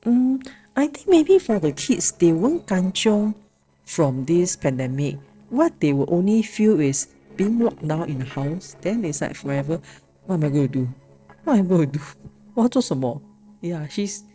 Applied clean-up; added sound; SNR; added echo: neural separator model SepFormer DNS4.